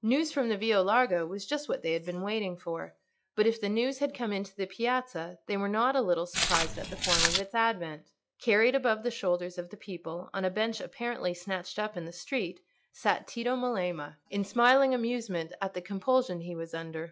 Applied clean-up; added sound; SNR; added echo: classical method log-MMSE.